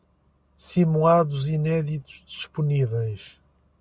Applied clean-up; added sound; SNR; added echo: none; none; none; none.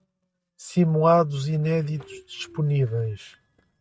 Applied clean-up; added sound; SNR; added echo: neural mask model RNNoise.